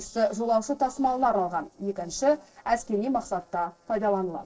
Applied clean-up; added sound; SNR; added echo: neural separator model SepFormer DNS4.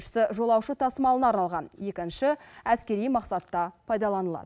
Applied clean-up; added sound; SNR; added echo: none; none; none; none.